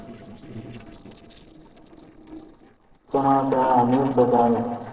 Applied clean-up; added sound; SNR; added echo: neural separator model SepFormer DNS4.